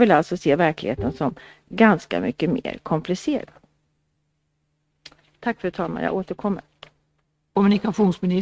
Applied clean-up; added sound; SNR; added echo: neural mask model RNNoise.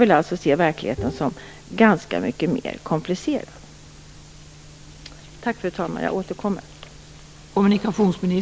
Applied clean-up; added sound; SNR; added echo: none; Bowed string instrument; 15 dB; none.